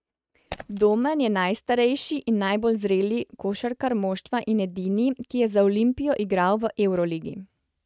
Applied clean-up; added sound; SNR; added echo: neural mask model RNNoise.